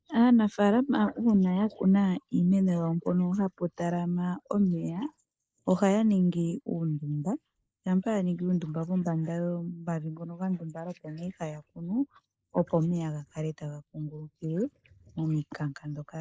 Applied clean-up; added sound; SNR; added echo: neural mask model Resemble Enhance denoiser.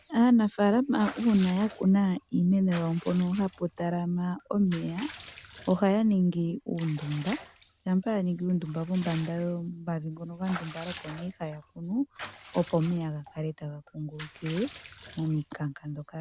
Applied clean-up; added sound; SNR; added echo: none; Bathtub (filling or washing) / Water / Liquid; 18 dB; none.